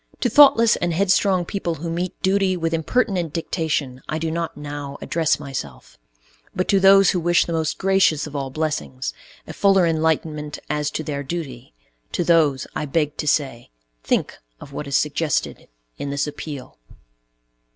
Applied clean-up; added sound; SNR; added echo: none; none; none; none.